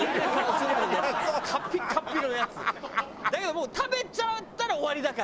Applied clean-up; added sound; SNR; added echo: none; Subway, metro, underground; 17 dB; none.